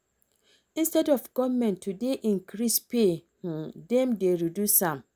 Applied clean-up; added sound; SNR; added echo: none; none; none; none.